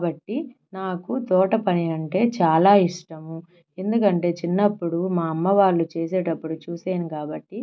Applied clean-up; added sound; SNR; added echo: none; none; none; none.